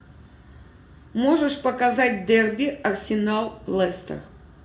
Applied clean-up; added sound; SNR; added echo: none; none; none; reverberation time 0.4 s.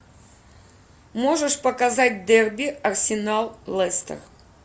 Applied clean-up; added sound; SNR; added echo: none; none; none; none.